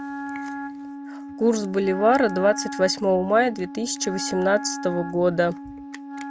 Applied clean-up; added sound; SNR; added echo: none; Wind instrument, woodwind instrument; 10 dB; none.